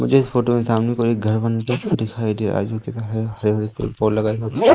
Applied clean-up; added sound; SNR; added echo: neural mask model Resemble Enhance denoiser.